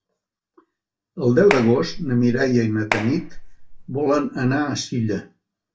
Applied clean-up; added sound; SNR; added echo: none; Clapping; 8 dB; reverberation time 0.2 s.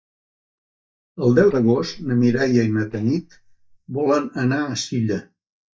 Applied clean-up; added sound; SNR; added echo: neural mask model DeepFilterNet 3.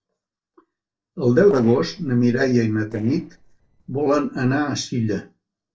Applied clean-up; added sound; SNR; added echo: neural separator model SepFormer DNS4.